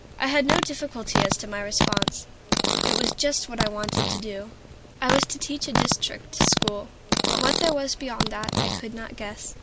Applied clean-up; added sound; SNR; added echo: none; Fart; -2 dB; none.